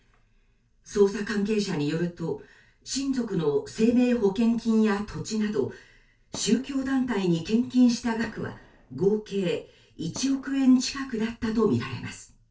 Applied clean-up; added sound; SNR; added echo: neural separator model SepFormer DNS4.